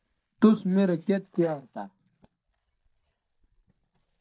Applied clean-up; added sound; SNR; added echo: neural mask model DeepFilterNet 3.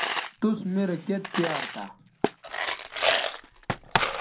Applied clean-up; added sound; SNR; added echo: none; Coin (dropping); -2 dB; reverberation time 0.2 s.